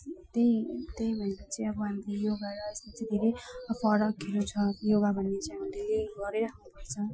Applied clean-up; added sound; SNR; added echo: classical method Wiener filter.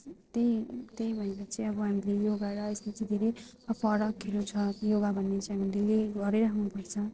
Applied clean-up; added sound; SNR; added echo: neural separator model SepFormer DNS4.